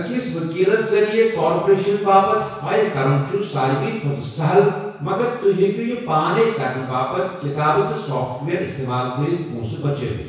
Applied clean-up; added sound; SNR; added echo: none; none; none; reverberation time 1.0 s.